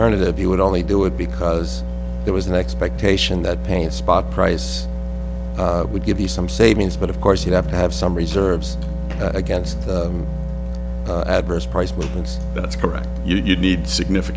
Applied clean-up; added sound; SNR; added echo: none; none; none; none.